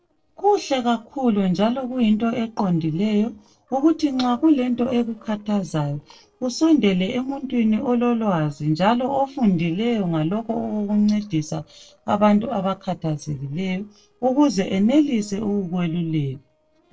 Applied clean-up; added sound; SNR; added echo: neural separator model SepFormer DNS4.